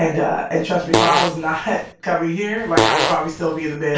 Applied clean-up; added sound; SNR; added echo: none; Fart; 1 dB; reverberation time 0.3 s.